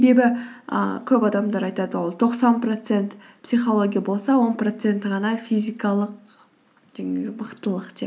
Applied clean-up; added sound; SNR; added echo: none; none; none; none.